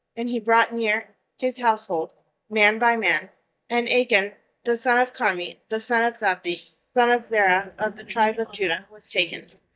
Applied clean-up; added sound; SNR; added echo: neural mask model DeepFilterNet 3.